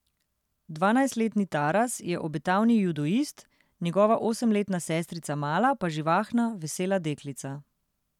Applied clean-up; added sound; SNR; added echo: none; none; none; none.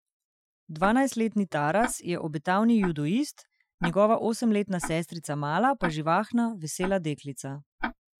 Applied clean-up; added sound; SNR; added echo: classical method Wiener filter.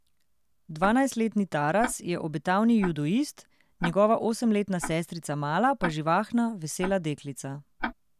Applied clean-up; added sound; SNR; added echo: none; Tick-tock; 14 dB; none.